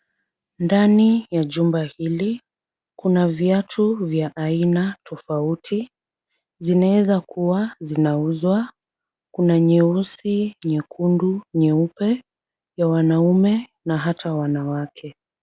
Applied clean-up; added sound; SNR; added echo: none; none; none; none.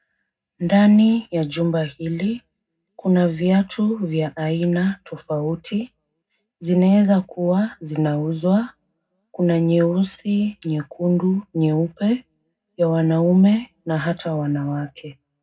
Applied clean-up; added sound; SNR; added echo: none; none; none; reverberation time 0.3 s.